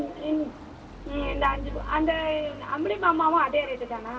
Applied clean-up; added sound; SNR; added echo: none; Stream; 12 dB; reverberation time 2.5 s.